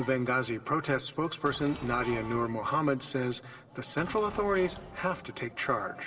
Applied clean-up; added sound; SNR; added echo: none; Explosion; 17 dB; reverberation time 0.6 s.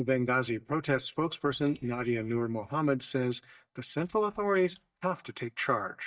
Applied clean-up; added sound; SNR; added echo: neural mask model DeepFilterNet 3.